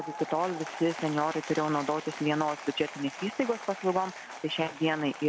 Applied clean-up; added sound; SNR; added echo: none; Applause / Crowd; 12 dB; none.